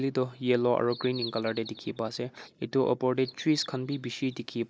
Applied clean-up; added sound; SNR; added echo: neural mask model Resemble Enhance denoiser.